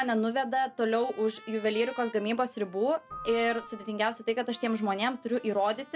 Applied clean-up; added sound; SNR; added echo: none; Keyboard (musical) + Trumpet; 19 dB; none.